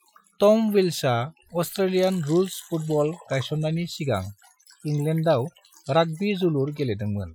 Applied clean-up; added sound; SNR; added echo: classical method Wiener filter.